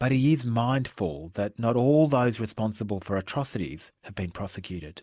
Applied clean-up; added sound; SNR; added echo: neural mask model Resemble Enhance denoiser.